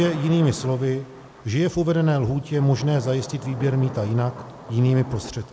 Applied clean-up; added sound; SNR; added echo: none; Thunder / Rain; 17 dB; none.